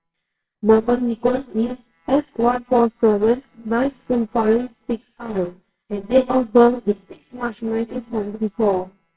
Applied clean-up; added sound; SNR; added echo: neural separator model SepFormer WHAMR!.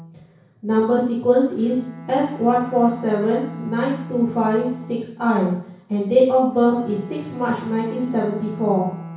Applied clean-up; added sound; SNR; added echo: none; Bowed string instrument; 16 dB; reverberation time 0.6 s.